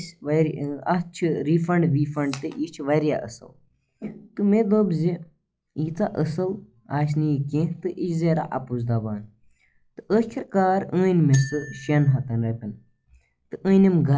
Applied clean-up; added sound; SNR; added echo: classical method log-MMSE.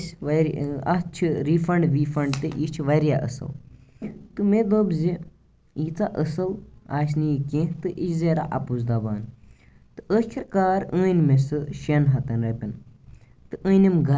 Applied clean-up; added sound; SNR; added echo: none; none; none; none.